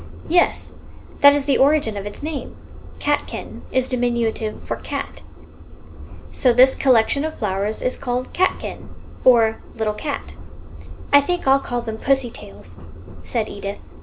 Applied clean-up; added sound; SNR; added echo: none; Subway, metro, underground; 12 dB; none.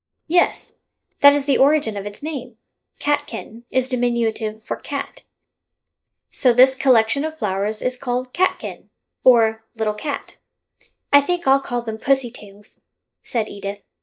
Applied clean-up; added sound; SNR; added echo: neural mask model DeepFilterNet 3.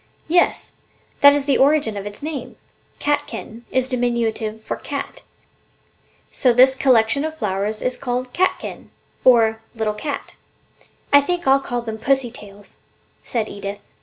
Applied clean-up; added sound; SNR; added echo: none; none; none; none.